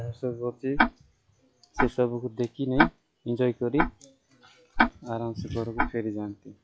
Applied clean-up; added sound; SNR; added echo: classical method log-MMSE.